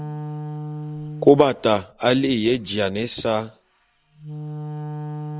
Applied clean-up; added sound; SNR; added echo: none; Wind instrument, woodwind instrument; 11 dB; none.